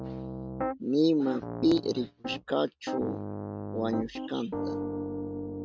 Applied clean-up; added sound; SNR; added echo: neural mask model RNNoise.